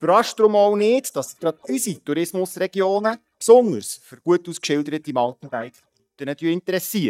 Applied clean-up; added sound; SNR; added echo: neural mask model DeepFilterNet 3.